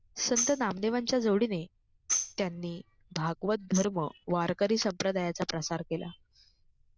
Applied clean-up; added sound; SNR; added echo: neural diffusion model UNIVERSE++.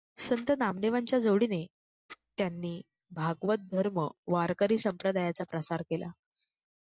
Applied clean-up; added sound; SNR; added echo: neural mask model DeepFilterNet 3.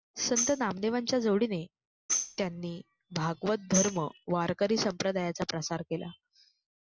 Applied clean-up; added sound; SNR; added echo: none; Tambourine; 6 dB; none.